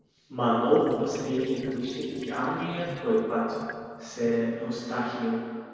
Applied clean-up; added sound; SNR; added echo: neural separator model SepFormer DNS4.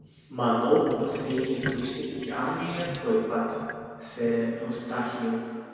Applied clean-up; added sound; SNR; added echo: none; Sink (filling or washing); 13 dB; reverberation time 2.2 s.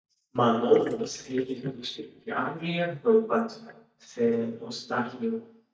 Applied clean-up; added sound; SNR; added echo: neural mask model DeepFilterNet 3.